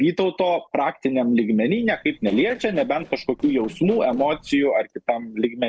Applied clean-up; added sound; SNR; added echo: neural separator model SepFormer DNS4.